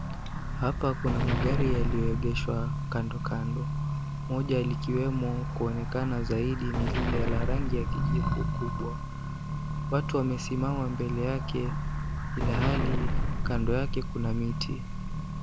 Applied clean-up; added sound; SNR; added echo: none; Accelerating, revving, vroom + Explosion; -2 dB; none.